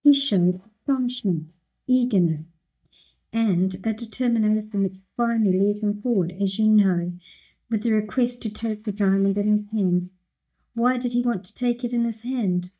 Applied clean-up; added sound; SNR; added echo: neural mask model DeepFilterNet 3.